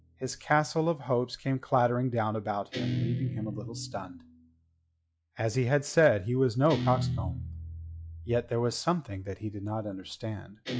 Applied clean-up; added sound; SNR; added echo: classical method log-MMSE.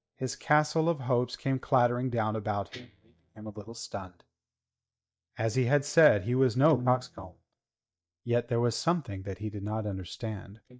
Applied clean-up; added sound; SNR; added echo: neural mask model DeepFilterNet 3.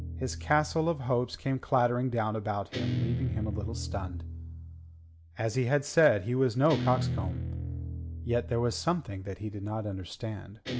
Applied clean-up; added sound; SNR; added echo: none; Guitar; 7 dB; none.